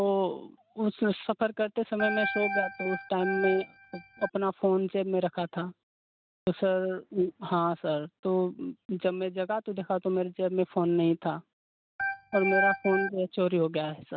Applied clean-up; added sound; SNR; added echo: neural mask model RNNoise.